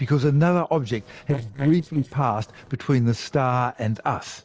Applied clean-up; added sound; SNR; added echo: neural separator model SepFormer DNS4.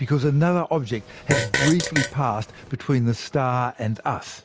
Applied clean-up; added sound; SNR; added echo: none; Fart; 4 dB; none.